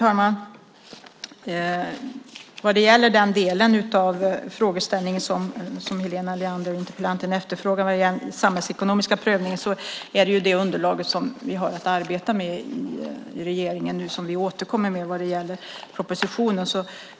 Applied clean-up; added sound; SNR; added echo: none; none; none; none.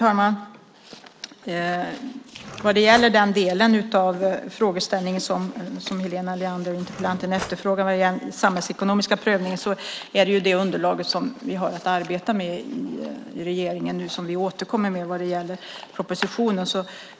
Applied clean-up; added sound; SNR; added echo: none; Cutlery, silverware / Drawer open or close; 14 dB; none.